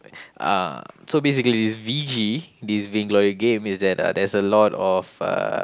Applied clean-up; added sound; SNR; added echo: none; none; none; none.